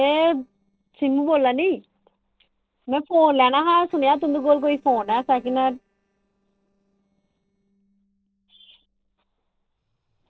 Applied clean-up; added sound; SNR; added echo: neural separator model SepFormer DNS4.